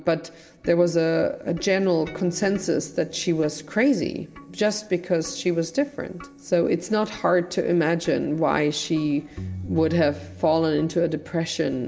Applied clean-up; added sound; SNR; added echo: none; none; none; reverberation time 2.2 s.